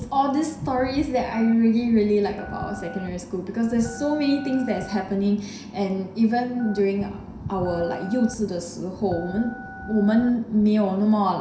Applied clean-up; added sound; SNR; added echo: none; Telephone; 19 dB; reverberation time 0.7 s.